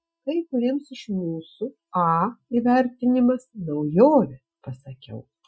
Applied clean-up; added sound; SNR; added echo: classical method Wiener filter.